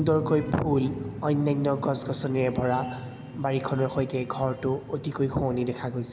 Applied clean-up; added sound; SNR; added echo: none; none; none; none.